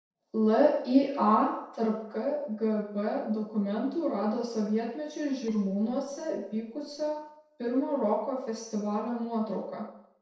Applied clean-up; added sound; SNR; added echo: neural separator model SepFormer DNS4.